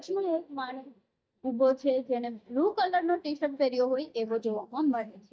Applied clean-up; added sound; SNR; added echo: neural mask model DeepFilterNet 3.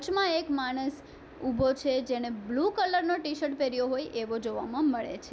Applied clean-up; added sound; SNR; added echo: none; none; none; none.